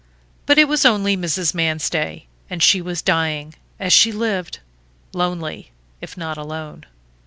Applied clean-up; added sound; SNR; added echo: none; none; none; none.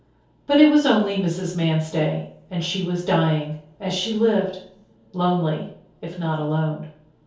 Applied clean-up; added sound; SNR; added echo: none; none; none; reverberation time 0.6 s.